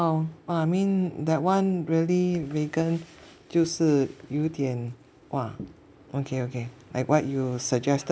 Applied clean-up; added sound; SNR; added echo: none; none; none; none.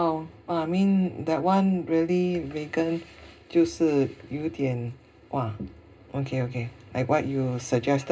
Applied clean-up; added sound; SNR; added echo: none; none; none; reverberation time 0.2 s.